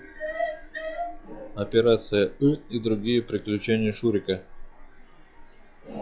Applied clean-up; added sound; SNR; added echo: classical method log-MMSE.